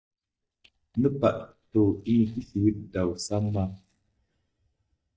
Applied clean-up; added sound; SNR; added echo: neural mask model DeepFilterNet 3.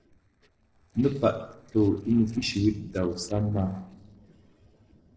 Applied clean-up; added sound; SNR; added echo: neural separator model SepFormer DNS4.